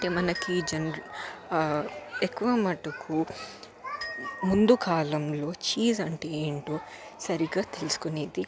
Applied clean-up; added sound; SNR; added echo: none; Glockenspiel; 18 dB; none.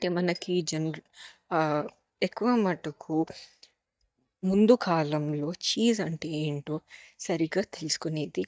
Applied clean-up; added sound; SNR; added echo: neural mask model DeepFilterNet 3.